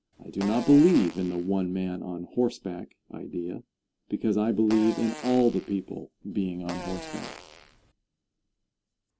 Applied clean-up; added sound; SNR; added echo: none; Fart; 14 dB; none.